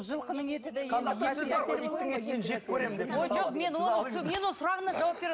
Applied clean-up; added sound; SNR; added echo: none; none; none; none.